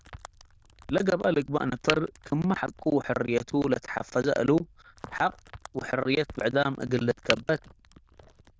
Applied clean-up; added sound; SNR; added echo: neural diffusion model UNIVERSE++.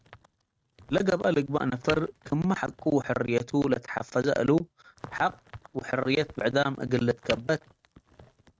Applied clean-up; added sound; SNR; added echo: neural mask model RNNoise.